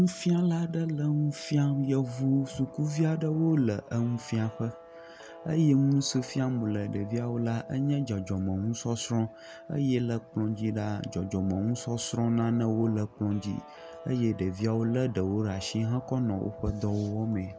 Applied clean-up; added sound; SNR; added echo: none; Guitar; 18 dB; none.